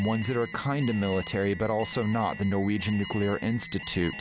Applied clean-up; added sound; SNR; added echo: none; Alarm; 13 dB; none.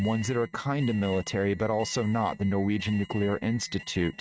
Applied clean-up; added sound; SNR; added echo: neural mask model RNNoise.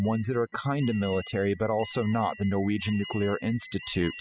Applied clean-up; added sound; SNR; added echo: classical method spectral subtraction.